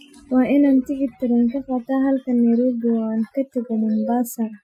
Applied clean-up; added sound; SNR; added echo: classical method Wiener filter.